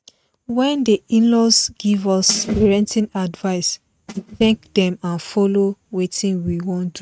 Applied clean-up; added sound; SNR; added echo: neural mask model RNNoise.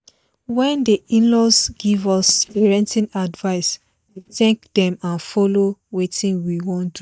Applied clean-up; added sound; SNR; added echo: neural mask model DeepFilterNet 3.